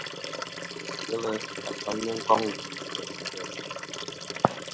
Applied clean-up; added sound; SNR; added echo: none; Liquid; 4 dB; none.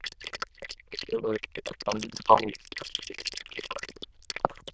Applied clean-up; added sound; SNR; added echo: neural diffusion model UNIVERSE++.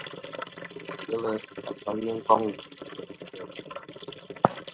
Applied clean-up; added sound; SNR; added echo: neural mask model RNNoise.